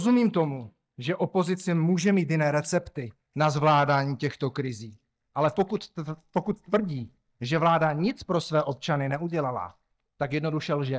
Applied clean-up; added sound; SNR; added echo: neural mask model DeepFilterNet 3.